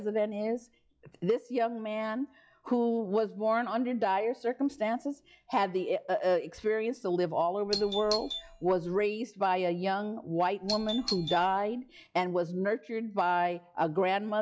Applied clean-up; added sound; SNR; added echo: classical method log-MMSE.